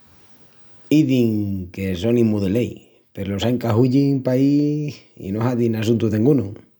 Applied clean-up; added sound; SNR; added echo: none; none; none; none.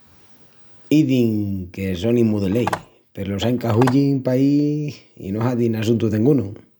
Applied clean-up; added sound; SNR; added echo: none; Telephone; 12 dB; none.